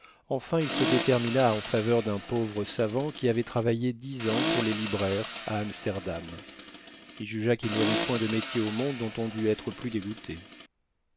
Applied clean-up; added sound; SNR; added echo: none; Accelerating, revving, vroom; 5 dB; none.